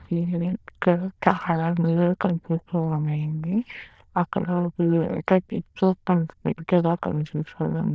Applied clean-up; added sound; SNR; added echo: neural diffusion model UNIVERSE++.